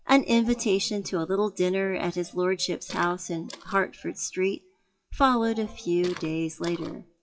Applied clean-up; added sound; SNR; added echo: classical method WPE with log-MMSE.